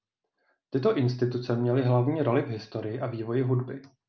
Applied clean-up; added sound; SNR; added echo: none; none; none; none.